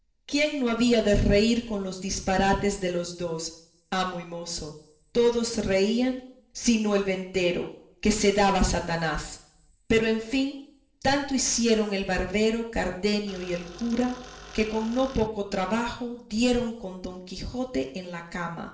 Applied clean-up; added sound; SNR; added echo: neural separator model SepFormer DNS4.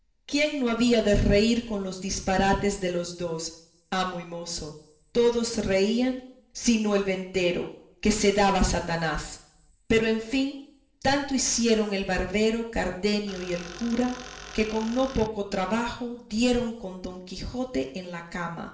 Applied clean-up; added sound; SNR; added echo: none; Tools; 15 dB; reverberation time 0.7 s.